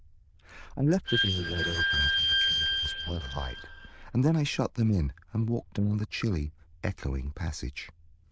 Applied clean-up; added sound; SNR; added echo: neural diffusion model UNIVERSE++.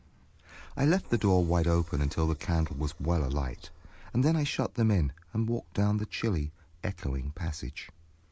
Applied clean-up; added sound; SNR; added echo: neural mask model Resemble Enhance denoiser.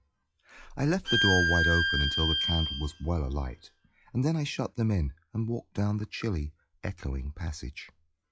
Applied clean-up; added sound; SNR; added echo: classical method log-MMSE.